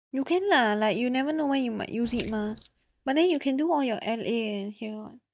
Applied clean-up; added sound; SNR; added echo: neural mask model DeepFilterNet 3.